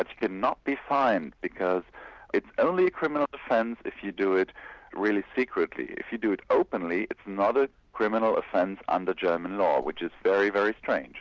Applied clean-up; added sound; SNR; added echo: none; none; none; none.